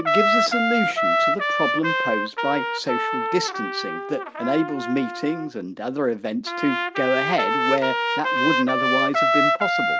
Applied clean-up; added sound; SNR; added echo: none; Trumpet; -2 dB; none.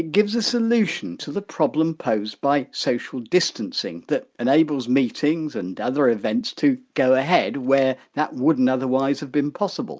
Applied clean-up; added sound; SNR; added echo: none; none; none; none.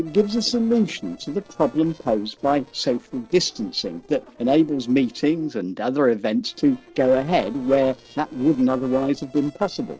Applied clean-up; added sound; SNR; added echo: neural separator model SepFormer DNS4.